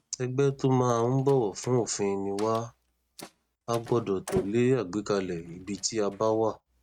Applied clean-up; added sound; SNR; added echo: neural mask model RNNoise.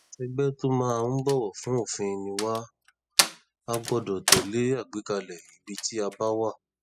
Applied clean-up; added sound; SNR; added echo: classical method spectral subtraction.